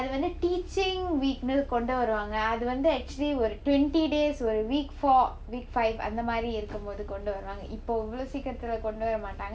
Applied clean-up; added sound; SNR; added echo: none; none; none; none.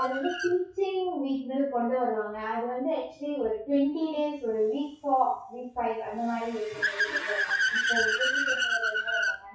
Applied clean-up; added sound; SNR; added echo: classical method WPE with log-MMSE.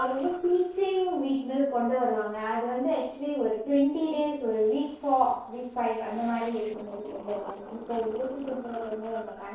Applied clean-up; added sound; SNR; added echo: neural separator model SepFormer DNS4.